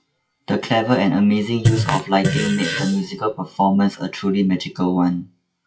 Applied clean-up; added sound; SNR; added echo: classical method WPE with log-MMSE.